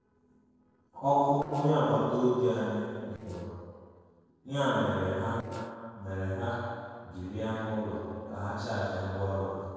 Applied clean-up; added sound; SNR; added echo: neural separator model SepFormer DNS4.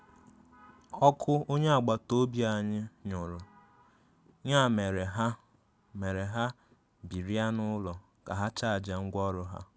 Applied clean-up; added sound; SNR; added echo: none; none; none; none.